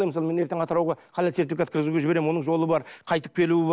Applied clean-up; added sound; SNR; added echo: none; none; none; none.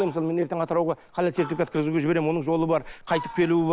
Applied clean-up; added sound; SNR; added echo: none; Fowl; 18 dB; none.